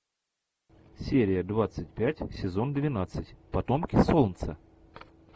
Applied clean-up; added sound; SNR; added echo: none; none; none; none.